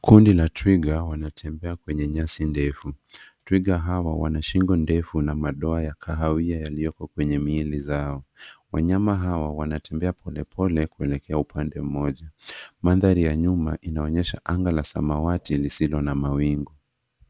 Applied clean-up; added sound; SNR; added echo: none; none; none; none.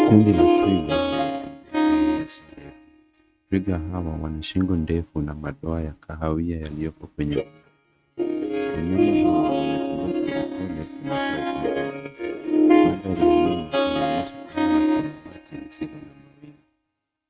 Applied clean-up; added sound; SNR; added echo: neural mask model RNNoise.